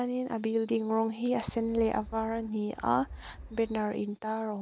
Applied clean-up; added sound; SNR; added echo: none; Wind; 17 dB; none.